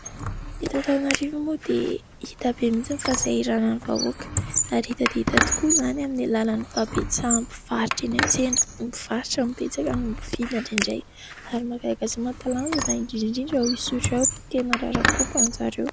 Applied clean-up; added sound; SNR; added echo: none; Squeak; 3 dB; none.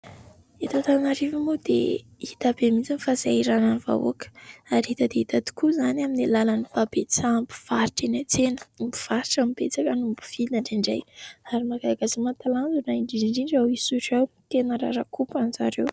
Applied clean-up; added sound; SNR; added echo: none; none; none; none.